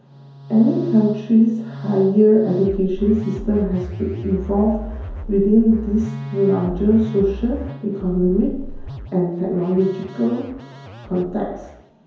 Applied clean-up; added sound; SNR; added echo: none; Musical instrument; 12 dB; reverberation time 0.9 s.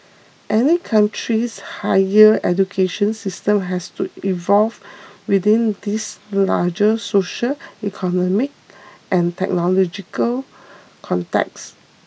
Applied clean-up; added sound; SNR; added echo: none; none; none; none.